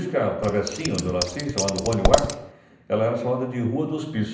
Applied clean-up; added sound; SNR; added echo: none; Scissors; 0 dB; reverberation time 0.8 s.